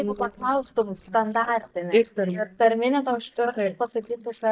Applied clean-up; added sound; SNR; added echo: neural mask model DeepFilterNet 3.